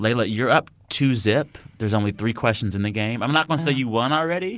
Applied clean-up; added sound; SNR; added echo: none; none; none; none.